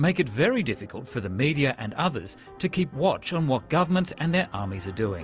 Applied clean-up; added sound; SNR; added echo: none; none; none; none.